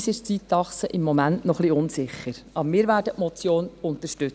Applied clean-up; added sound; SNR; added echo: none; none; none; none.